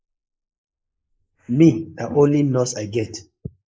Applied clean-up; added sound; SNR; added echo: neural mask model Resemble Enhance denoiser.